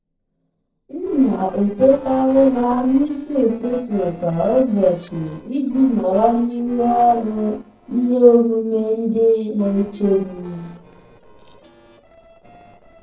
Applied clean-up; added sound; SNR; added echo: neural separator model SepFormer DNS4.